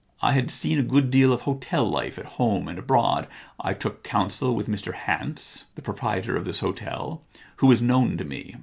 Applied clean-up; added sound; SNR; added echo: none; none; none; none.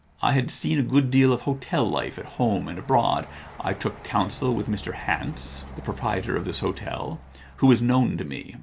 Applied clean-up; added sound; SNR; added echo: none; Truck; 18 dB; none.